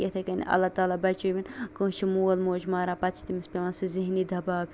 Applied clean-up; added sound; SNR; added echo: none; none; none; none.